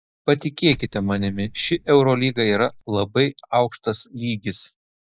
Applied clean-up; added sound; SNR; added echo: neural mask model DeepFilterNet 3.